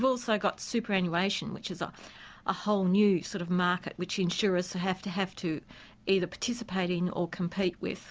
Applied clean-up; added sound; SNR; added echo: none; none; none; none.